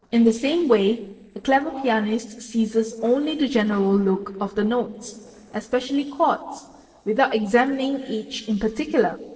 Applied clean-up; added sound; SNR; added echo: neural separator model SepFormer DNS4.